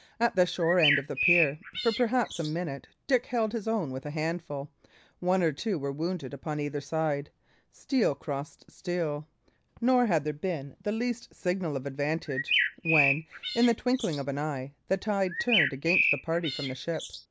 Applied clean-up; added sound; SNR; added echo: none; Bird; 1 dB; none.